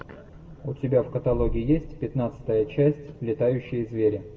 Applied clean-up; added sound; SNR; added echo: none; none; none; reverberation time 0.9 s.